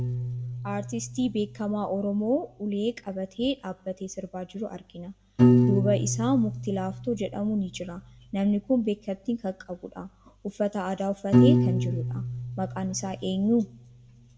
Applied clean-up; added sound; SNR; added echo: none; Piano; 0 dB; reverberation time 0.3 s.